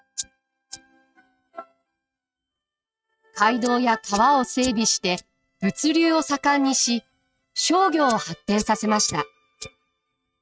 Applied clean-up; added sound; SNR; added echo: neural mask model RNNoise.